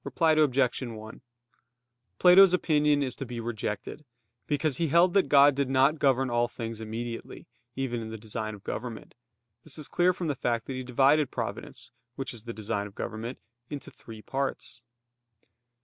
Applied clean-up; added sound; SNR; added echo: none; none; none; none.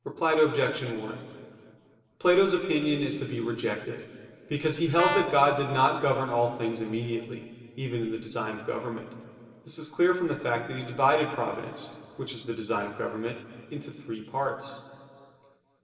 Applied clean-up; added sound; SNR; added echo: none; Brass instrument; 3 dB; reverberation time 2.7 s.